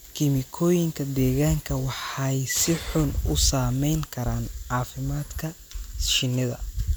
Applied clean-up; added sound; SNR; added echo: none; Gunshot, gunfire; 20 dB; none.